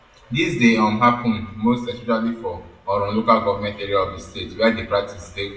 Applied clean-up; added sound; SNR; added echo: none; none; none; reverberation time 0.6 s.